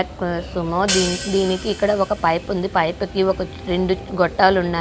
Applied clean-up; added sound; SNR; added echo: none; Hi-hat; 11 dB; none.